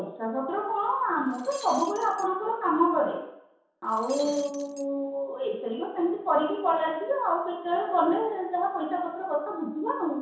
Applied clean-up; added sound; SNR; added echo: none; Shatter; 18 dB; reverberation time 0.7 s.